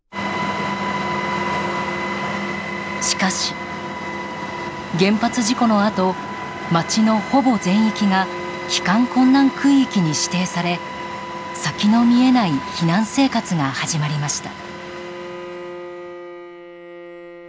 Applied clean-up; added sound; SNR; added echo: none; Bowed string instrument; 17 dB; none.